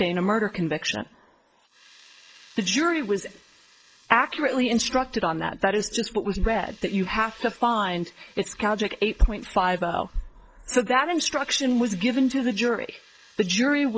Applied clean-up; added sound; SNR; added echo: neural mask model Resemble Enhance denoiser.